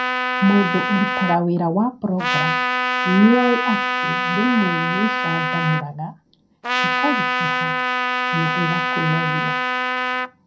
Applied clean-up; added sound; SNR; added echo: none; Trumpet; 0 dB; reverberation time 0.2 s.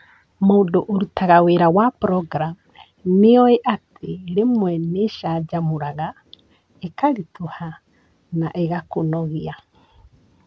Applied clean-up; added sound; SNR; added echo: none; none; none; none.